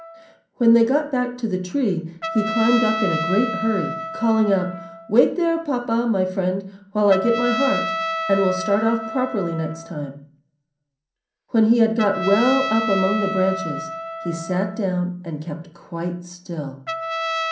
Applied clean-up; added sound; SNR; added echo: none; Trumpet; 8 dB; reverberation time 0.6 s.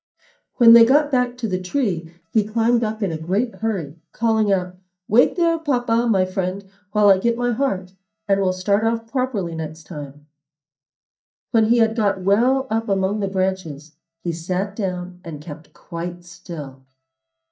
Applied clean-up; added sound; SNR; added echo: neural mask model DeepFilterNet 3.